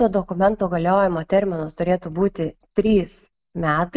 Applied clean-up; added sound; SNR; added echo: none; none; none; none.